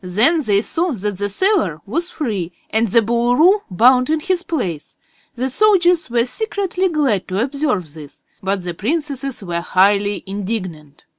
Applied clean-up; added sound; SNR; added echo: none; none; none; none.